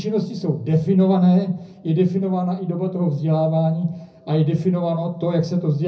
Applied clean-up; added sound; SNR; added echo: none; none; none; reverberation time 0.4 s.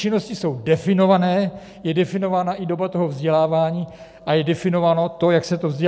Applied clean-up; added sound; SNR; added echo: none; none; none; none.